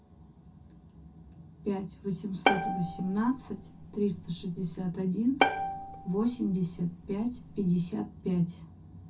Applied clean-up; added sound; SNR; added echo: none; Bowed string instrument; 2 dB; reverberation time 0.3 s.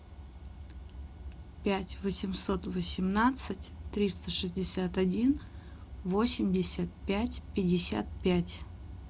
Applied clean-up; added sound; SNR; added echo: none; none; none; none.